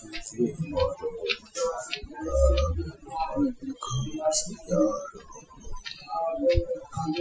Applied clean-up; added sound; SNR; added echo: classical method Wiener filter.